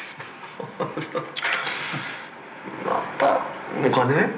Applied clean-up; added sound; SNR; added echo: none; none; none; reverberation time 0.8 s.